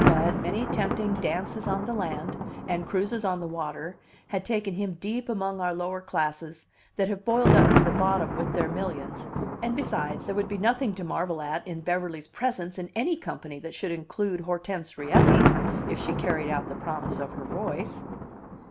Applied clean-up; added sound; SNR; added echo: none; Thunder; -1 dB; none.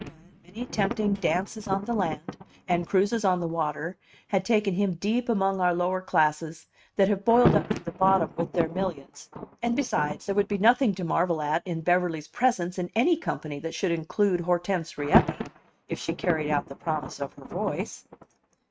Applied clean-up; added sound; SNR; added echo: neural mask model RNNoise.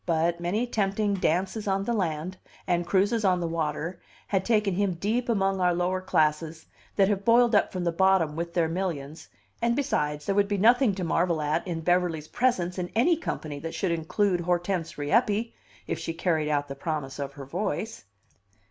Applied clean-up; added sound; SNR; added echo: none; none; none; none.